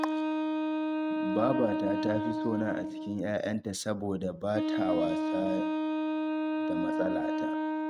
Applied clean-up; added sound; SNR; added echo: neural mask model RNNoise.